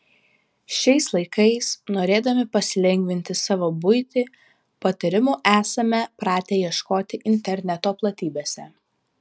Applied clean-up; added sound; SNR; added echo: none; none; none; none.